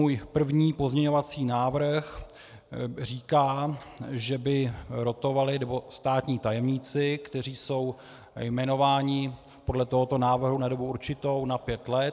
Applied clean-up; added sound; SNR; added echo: none; none; none; none.